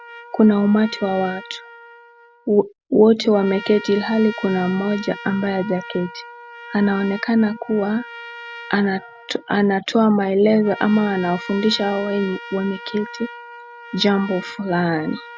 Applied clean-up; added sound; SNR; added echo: none; Trumpet; 16 dB; none.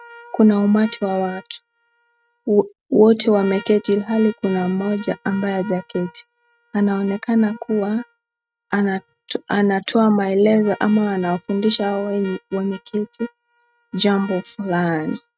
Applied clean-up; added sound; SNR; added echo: neural mask model RNNoise.